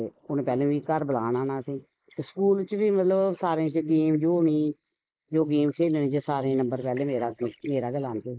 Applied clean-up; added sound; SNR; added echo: neural mask model Resemble Enhance denoiser.